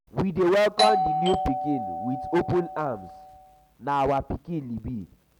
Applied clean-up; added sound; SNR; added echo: none; Doorbell; 2 dB; none.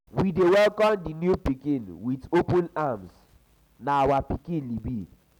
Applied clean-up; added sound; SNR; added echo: none; none; none; none.